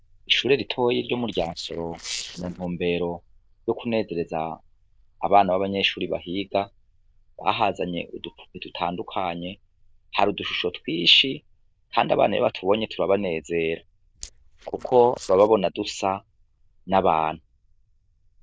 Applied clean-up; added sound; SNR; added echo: neural diffusion model UNIVERSE++.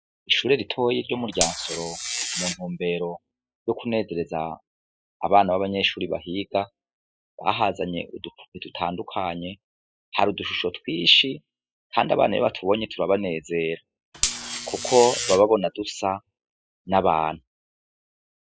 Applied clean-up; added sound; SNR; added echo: classical method spectral subtraction.